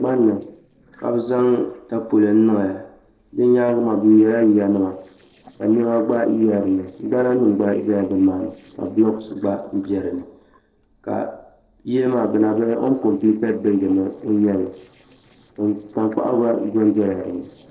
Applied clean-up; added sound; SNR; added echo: neural separator model SepFormer DNS4.